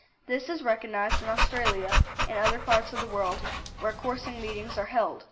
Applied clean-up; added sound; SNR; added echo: none; Dog; -2 dB; reverberation time 0.7 s.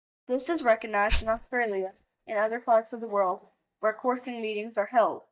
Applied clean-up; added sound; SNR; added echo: neural mask model DeepFilterNet 3.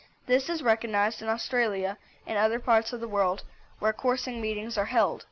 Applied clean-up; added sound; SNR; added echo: none; none; none; none.